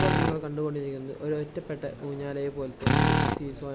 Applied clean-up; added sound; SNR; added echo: none; Drill; -3 dB; none.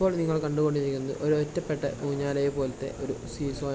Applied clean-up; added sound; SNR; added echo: none; none; none; none.